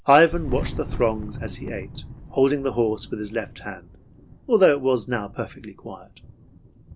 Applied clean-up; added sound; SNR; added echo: none; Thunder; 12 dB; none.